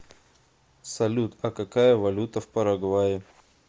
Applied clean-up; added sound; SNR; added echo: none; none; none; none.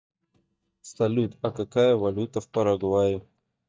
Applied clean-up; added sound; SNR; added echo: neural mask model DeepFilterNet 3.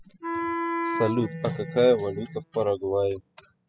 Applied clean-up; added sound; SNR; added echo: classical method spectral subtraction.